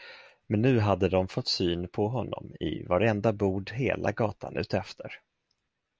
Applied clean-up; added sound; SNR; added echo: none; none; none; none.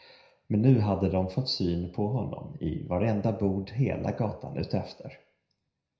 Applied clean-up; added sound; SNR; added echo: none; none; none; reverberation time 0.5 s.